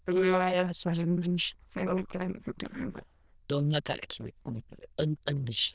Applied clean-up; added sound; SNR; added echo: neural diffusion model UNIVERSE++.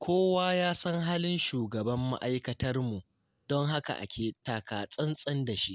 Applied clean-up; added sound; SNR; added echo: none; none; none; none.